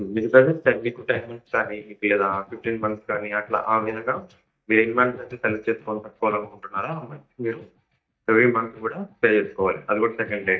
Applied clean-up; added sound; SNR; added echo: neural mask model DeepFilterNet 3.